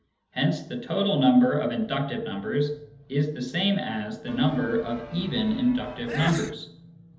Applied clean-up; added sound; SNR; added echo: none; Sneeze / Church bell; 12 dB; reverberation time 1.2 s.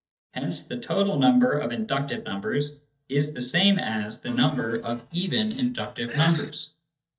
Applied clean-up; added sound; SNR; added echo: neural mask model DeepFilterNet 3.